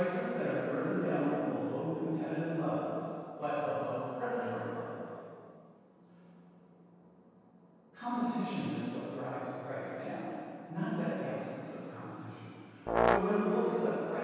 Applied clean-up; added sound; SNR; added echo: none; Brass instrument; -4 dB; reverberation time 2.2 s.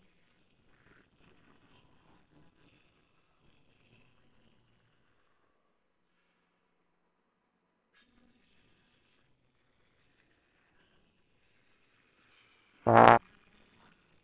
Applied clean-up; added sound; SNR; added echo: neural separator model SepFormer WHAMR!.